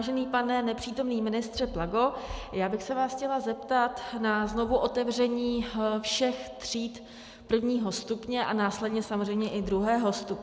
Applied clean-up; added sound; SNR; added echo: none; none; none; none.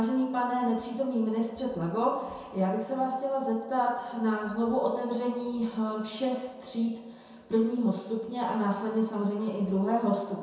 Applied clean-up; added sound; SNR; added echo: none; none; none; reverberation time 0.7 s.